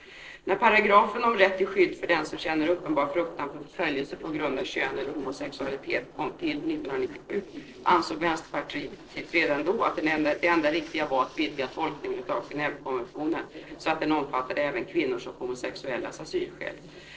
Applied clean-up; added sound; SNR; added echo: neural separator model SepFormer DNS4.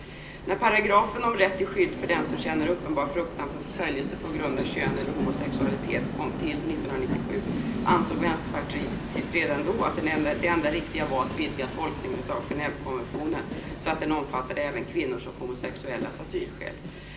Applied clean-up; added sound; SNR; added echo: none; Train; 5 dB; reverberation time 0.5 s.